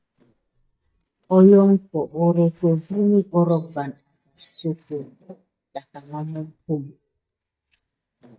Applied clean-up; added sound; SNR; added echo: neural mask model DeepFilterNet 3.